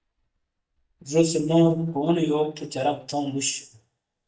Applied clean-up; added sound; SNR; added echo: neural mask model DeepFilterNet 3.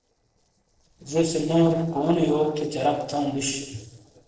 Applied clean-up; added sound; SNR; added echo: neural separator model SepFormer DNS4.